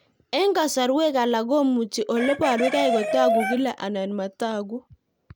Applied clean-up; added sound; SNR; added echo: none; Chicken, rooster; 4 dB; none.